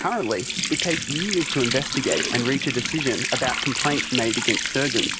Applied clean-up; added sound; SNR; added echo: none; Water tap, faucet; 1 dB; none.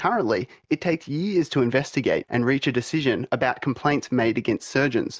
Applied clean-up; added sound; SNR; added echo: none; none; none; none.